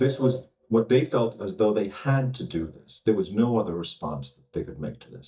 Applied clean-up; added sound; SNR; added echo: neural mask model DeepFilterNet 3.